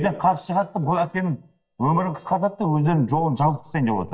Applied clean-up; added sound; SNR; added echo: neural mask model DeepFilterNet 3.